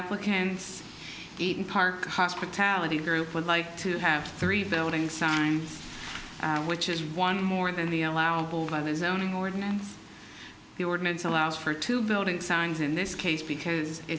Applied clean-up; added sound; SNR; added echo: none; none; none; none.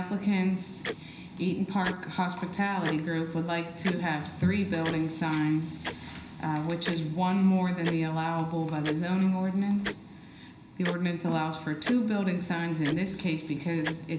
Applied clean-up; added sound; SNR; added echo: none; Tick-tock; 13 dB; reverberation time 0.5 s.